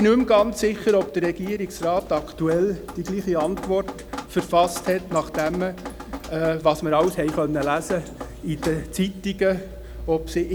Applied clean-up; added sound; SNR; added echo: none; Drip; 14 dB; none.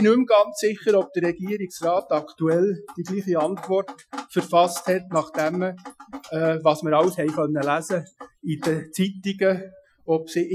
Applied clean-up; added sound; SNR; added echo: classical method Wiener filter.